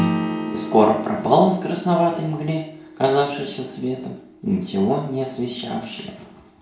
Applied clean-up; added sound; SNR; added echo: none; Acoustic guitar / Strum; 9 dB; reverberation time 0.6 s.